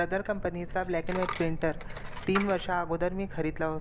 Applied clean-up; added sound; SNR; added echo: none; Coin (dropping); 5 dB; none.